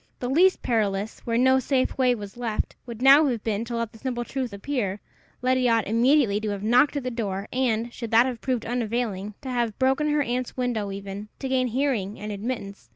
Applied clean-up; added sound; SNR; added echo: none; none; none; none.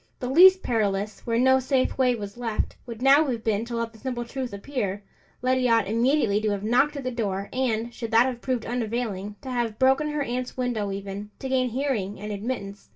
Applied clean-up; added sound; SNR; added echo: none; none; none; reverberation time 0.2 s.